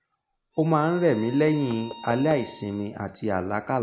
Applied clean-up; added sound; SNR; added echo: none; Bowed string instrument + Knock / Wood; 18 dB; none.